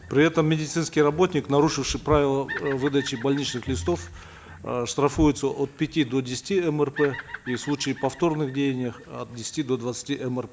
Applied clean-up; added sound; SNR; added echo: none; Bird vocalization, bird call, bird song; 19 dB; none.